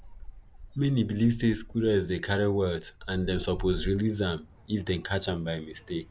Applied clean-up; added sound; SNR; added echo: none; Gull, seagull; 14 dB; none.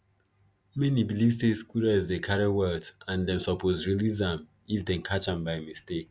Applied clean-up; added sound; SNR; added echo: none; none; none; none.